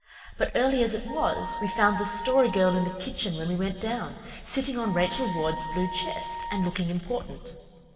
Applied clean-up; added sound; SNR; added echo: none; Wind instrument, woodwind instrument; 10 dB; reverberation time 2.5 s.